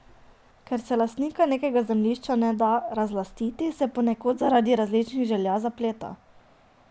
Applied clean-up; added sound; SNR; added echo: none; none; none; none.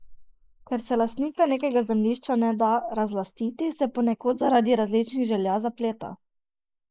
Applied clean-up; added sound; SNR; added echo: neural mask model Resemble Enhance denoiser.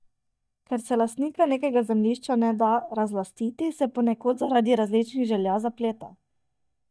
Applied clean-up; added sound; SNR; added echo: neural mask model DeepFilterNet 3.